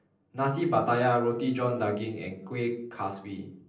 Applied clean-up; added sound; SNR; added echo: neural separator model SepFormer DNS4.